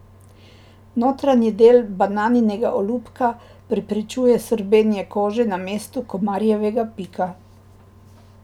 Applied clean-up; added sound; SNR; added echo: none; none; none; none.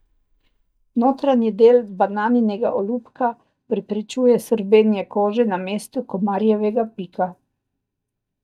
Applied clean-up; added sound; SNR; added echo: neural mask model DeepFilterNet 3.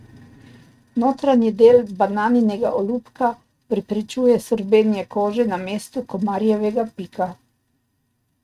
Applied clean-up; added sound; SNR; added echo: neural mask model RNNoise.